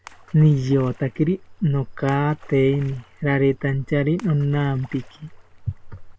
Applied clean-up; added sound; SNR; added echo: none; Splash, splatter; 19 dB; none.